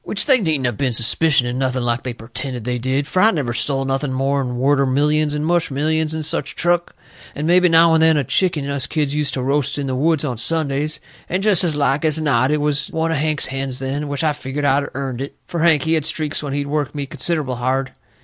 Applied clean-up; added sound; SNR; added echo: none; none; none; none.